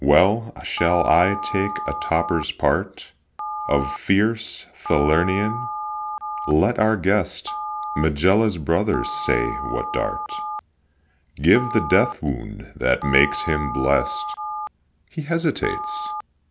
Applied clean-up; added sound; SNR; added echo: none; Telephone; 9 dB; none.